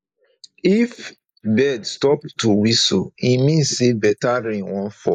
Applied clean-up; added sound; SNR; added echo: neural mask model Resemble Enhance denoiser.